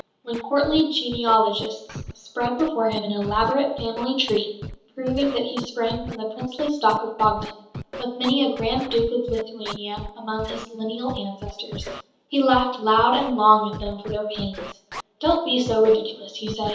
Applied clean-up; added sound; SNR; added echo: none; Scratching (performance technique); 13 dB; reverberation time 0.8 s.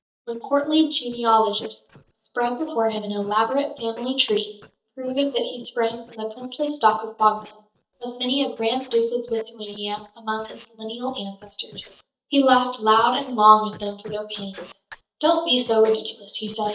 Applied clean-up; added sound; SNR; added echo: neural mask model DeepFilterNet 3.